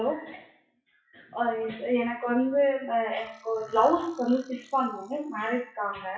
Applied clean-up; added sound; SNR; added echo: classical method WPE with log-MMSE.